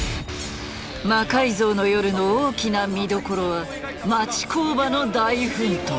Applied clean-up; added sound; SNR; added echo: none; Crowd; 18 dB; none.